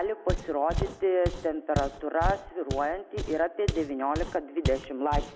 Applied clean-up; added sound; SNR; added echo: none; Walk, footsteps; 5 dB; none.